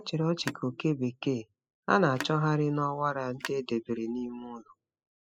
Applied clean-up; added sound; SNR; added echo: classical method spectral subtraction.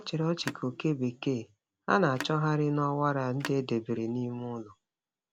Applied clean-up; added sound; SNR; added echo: none; Telephone; 16 dB; none.